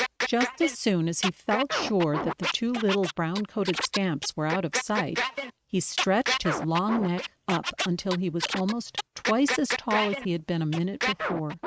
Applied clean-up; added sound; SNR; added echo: neural mask model RNNoise.